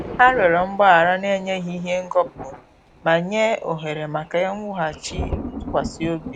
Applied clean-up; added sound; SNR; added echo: none; Thunder; 13 dB; none.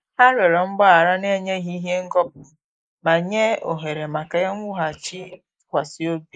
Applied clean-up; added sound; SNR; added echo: neural mask model Resemble Enhance denoiser.